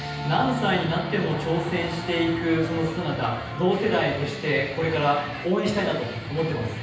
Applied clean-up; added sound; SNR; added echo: none; none; none; reverberation time 0.9 s.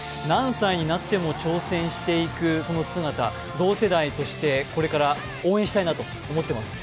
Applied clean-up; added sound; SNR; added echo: none; none; none; none.